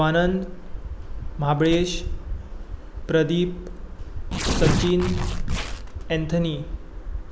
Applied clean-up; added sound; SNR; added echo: none; Tearing; 6 dB; none.